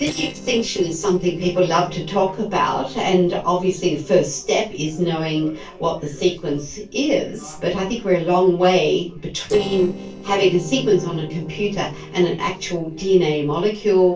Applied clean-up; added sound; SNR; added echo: neural separator model SepFormer DNS4.